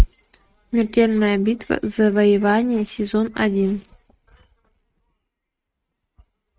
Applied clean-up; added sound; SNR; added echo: neural mask model RNNoise.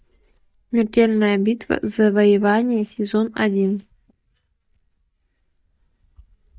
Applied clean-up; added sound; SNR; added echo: neural mask model DeepFilterNet 3.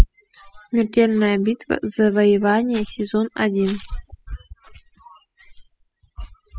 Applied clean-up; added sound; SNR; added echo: classical method spectral subtraction.